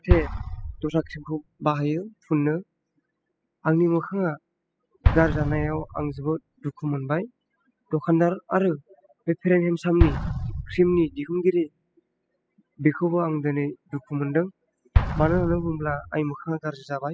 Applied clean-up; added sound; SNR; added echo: classical method spectral subtraction.